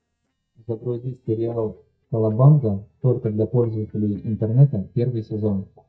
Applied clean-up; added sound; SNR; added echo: neural mask model DeepFilterNet 3.